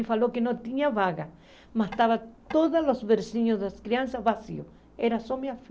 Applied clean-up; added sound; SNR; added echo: none; Tap / Wood; 19 dB; none.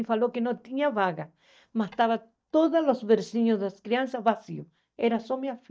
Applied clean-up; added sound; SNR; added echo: neural mask model DeepFilterNet 3.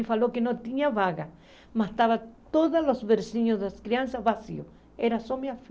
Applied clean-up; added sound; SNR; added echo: none; none; none; none.